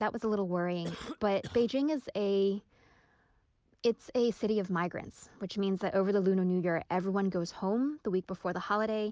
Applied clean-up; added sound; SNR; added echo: none; Cough; 13 dB; none.